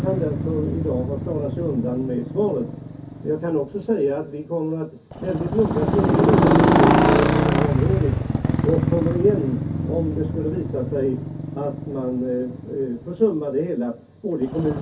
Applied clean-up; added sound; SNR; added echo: none; Motorcycle; -2 dB; reverberation time 0.3 s.